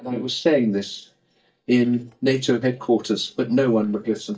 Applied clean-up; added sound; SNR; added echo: neural mask model DeepFilterNet 3.